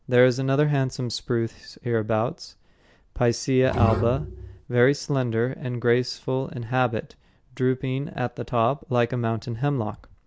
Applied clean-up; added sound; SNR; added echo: none; Bowed string instrument; 2 dB; none.